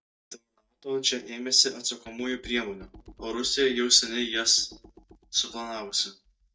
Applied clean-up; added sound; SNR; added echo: neural mask model DeepFilterNet 3.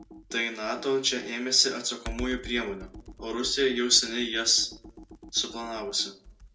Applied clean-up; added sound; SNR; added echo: none; Computer keyboard; 16 dB; reverberation time 0.2 s.